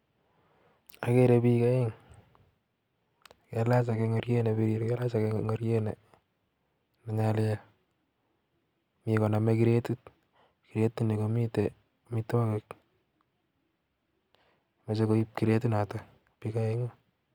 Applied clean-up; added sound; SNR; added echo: none; none; none; none.